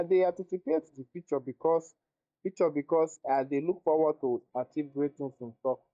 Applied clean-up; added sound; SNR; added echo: neural mask model DeepFilterNet 3.